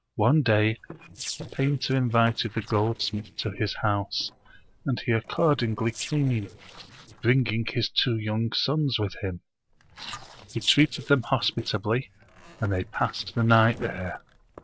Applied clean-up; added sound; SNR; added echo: neural separator model SepFormer DNS4.